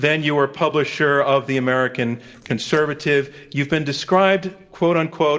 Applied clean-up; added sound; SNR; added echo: neural separator model SepFormer DNS4.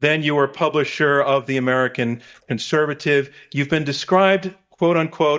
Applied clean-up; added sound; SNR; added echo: neural mask model DeepFilterNet 3.